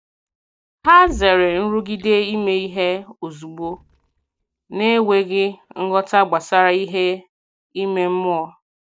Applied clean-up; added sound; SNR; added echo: neural mask model DeepFilterNet 3.